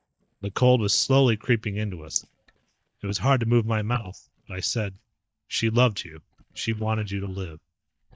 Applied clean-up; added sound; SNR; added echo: neural mask model DeepFilterNet 3.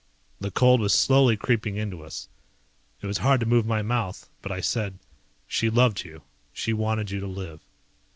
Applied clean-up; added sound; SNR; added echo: none; none; none; none.